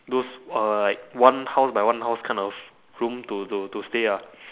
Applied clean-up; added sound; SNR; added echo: none; none; none; none.